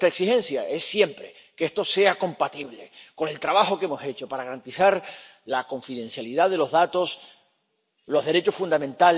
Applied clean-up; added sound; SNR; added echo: none; none; none; none.